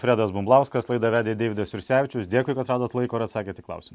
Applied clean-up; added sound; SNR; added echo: none; none; none; none.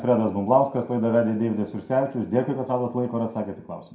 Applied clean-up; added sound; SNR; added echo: none; none; none; reverberation time 0.5 s.